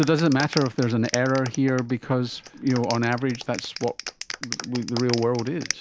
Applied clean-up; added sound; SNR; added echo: none; Clapping; 12 dB; none.